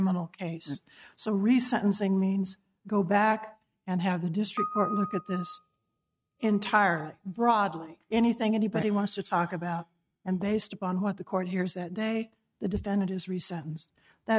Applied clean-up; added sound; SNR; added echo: neural mask model RNNoise.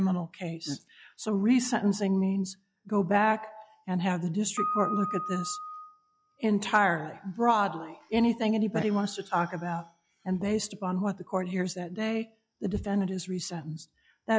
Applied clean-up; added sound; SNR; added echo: classical method log-MMSE.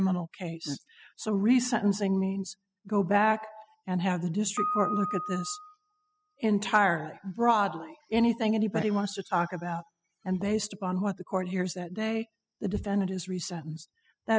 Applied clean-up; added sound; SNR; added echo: classical method spectral subtraction.